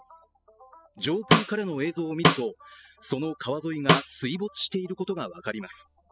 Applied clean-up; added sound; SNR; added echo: classical method spectral subtraction.